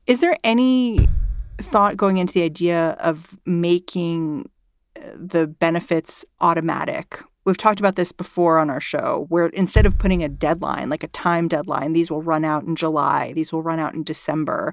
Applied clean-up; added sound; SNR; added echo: none; Bass drum; 5 dB; none.